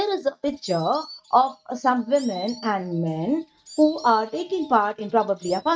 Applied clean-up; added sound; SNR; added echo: neural mask model RNNoise.